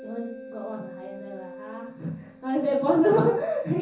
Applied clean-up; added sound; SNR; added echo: none; Keyboard (musical); 17 dB; reverberation time 0.6 s.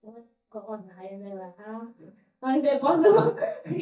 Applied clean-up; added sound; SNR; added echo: neural mask model DeepFilterNet 3.